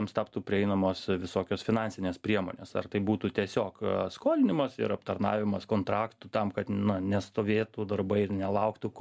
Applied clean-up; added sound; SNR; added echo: none; none; none; none.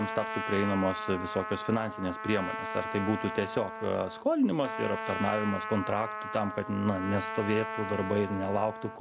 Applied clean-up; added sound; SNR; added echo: none; Trumpet; 6 dB; none.